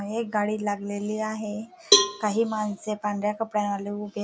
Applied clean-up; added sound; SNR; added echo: none; Cowbell; -1 dB; none.